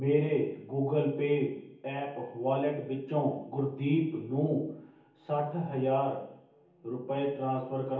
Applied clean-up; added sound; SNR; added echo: none; none; none; reverberation time 0.7 s.